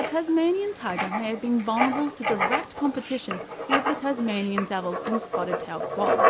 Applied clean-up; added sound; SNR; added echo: none; Writing; 1 dB; none.